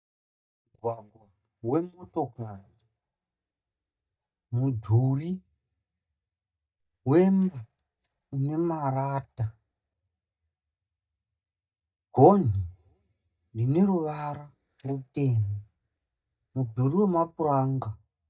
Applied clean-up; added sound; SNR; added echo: neural mask model DeepFilterNet 3.